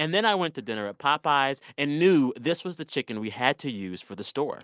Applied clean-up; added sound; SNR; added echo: none; none; none; none.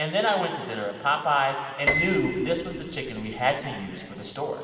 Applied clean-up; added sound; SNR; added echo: none; Piano; 5 dB; reverberation time 2.3 s.